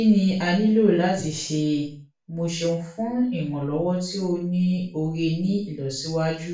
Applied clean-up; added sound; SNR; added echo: none; none; none; reverberation time 0.4 s.